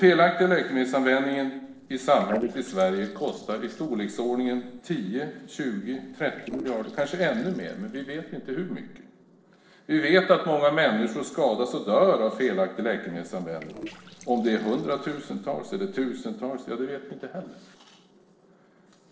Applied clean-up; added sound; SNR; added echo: neural separator model SepFormer DNS4.